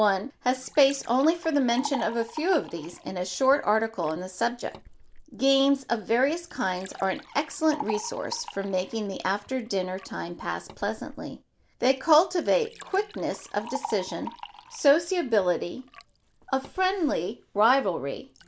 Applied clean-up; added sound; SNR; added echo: none; Liquid; 18 dB; none.